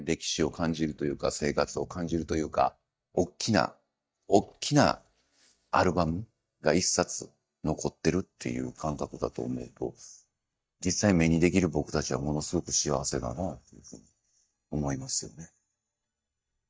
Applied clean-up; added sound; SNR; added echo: neural mask model DeepFilterNet 3.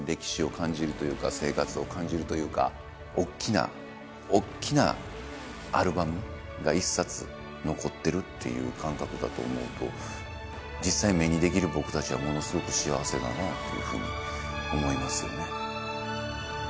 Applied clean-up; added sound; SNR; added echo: none; Motorcycle / Accelerating, revving, vroom; 14 dB; none.